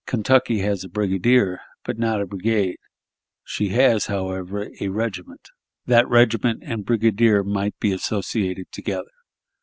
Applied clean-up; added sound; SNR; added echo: none; none; none; none.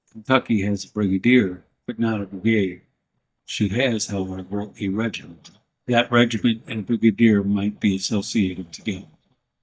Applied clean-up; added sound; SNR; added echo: neural mask model DeepFilterNet 3.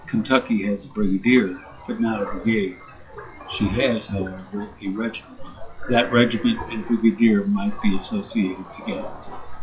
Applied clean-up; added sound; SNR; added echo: classical method WPE with log-MMSE.